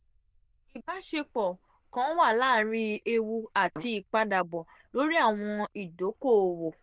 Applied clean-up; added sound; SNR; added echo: neural diffusion model UNIVERSE++.